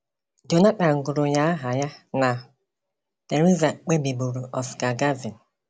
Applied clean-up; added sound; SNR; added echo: none; none; none; none.